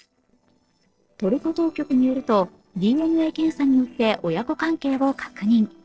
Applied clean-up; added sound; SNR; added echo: neural separator model SepFormer DNS4.